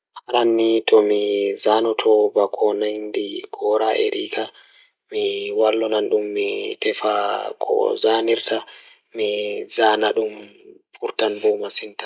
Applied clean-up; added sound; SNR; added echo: none; none; none; none.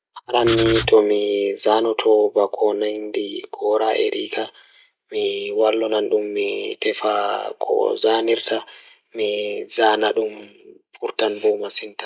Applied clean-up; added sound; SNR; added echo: none; Writing; 6 dB; none.